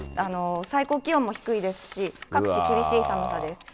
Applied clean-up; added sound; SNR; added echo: none; Typing + Bird vocalization, bird call, bird song / Telephone; 18 dB; none.